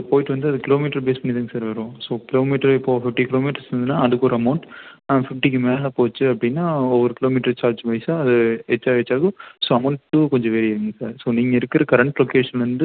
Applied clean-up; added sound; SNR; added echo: none; none; none; none.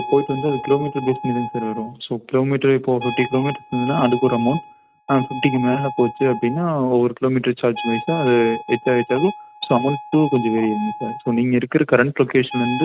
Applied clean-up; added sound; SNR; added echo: neural mask model RNNoise.